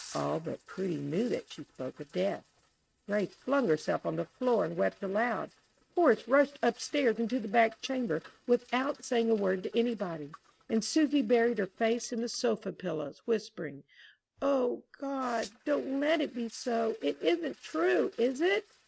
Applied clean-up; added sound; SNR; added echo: neural mask model RNNoise.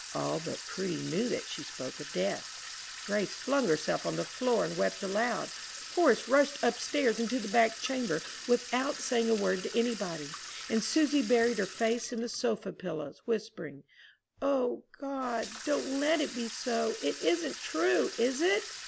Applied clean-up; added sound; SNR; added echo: none; Sink (filling or washing) / Water tap, faucet; 12 dB; none.